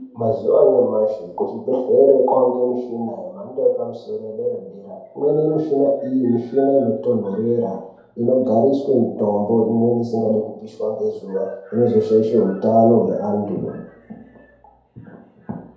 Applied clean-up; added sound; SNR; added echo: none; none; none; reverberation time 2.1 s.